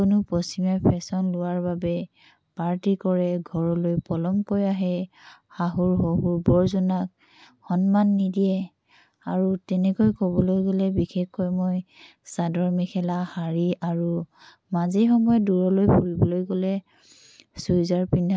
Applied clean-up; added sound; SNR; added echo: none; none; none; none.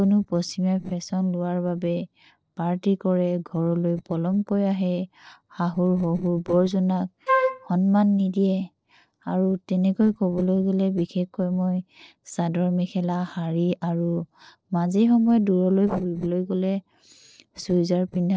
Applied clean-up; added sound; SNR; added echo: neural separator model SepFormer DNS4.